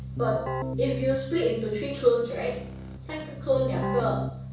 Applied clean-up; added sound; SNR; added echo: none; Keyboard (musical); 5 dB; reverberation time 0.7 s.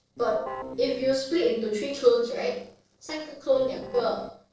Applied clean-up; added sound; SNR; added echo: neural separator model SepFormer DNS4.